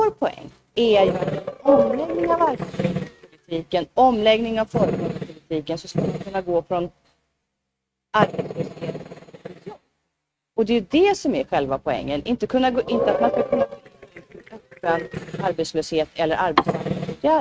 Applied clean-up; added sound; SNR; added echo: neural mask model RNNoise.